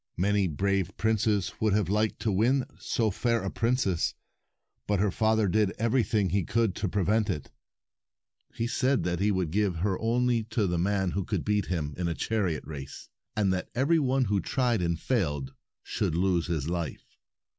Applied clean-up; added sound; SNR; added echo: none; none; none; none.